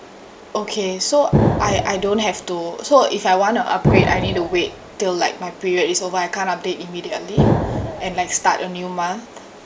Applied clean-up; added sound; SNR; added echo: none; Explosion; 1 dB; none.